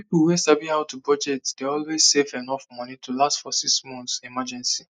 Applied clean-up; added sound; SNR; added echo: neural mask model Resemble Enhance denoiser.